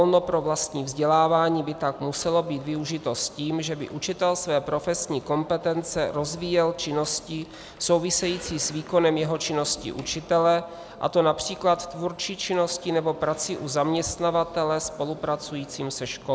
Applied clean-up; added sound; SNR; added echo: none; none; none; none.